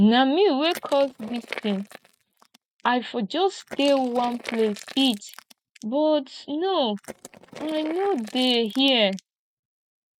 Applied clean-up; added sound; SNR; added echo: neural mask model RNNoise.